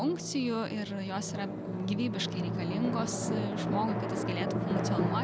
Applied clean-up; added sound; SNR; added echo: none; Drum; -1 dB; none.